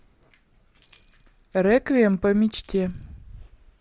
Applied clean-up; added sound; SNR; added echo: none; Chime; 14 dB; none.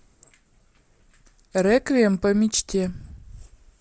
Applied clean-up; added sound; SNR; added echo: none; none; none; none.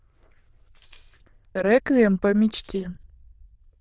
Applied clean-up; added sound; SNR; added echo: neural diffusion model UNIVERSE++.